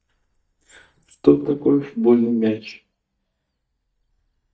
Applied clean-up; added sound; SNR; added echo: neural mask model DeepFilterNet 3.